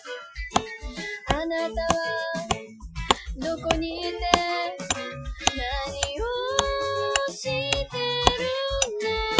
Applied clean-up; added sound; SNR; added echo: classical method Wiener filter.